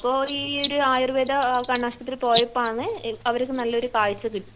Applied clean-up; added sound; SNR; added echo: none; Bird; 13 dB; none.